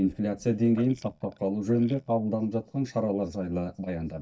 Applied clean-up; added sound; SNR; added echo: neural mask model DeepFilterNet 3.